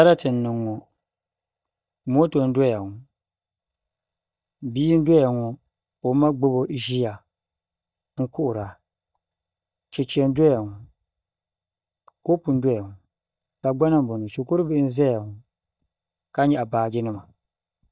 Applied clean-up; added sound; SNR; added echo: neural mask model DeepFilterNet 3.